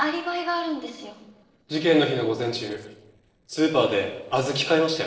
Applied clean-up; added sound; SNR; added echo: neural separator model SepFormer DNS4.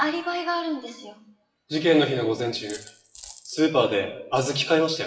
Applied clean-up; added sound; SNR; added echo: classical method WPE with log-MMSE.